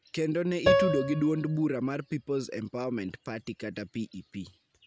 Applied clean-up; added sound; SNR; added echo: none; Piano; 1 dB; none.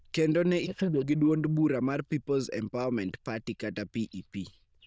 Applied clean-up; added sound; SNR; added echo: neural diffusion model UNIVERSE++.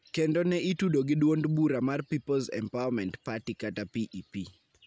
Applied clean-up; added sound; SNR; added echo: none; none; none; none.